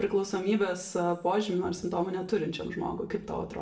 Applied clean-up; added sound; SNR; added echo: none; none; none; reverberation time 0.5 s.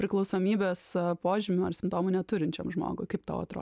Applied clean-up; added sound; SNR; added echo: none; none; none; none.